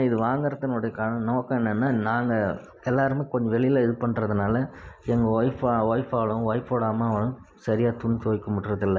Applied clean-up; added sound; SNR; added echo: none; none; none; none.